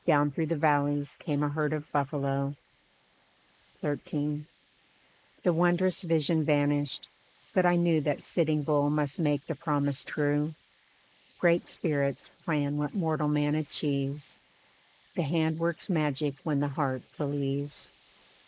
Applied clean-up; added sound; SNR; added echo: neural mask model Resemble Enhance denoiser.